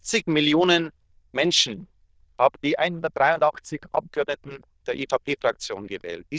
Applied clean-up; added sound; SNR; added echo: neural diffusion model UNIVERSE++.